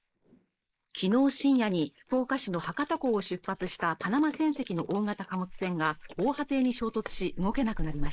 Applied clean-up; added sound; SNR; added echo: neural mask model Resemble Enhance denoiser.